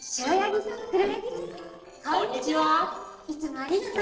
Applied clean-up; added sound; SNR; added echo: neural separator model SepFormer DNS4.